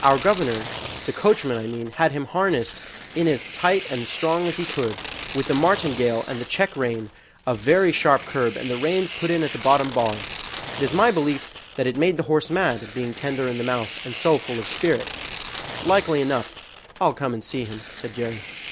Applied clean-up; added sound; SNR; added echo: none; Tearing; 10 dB; none.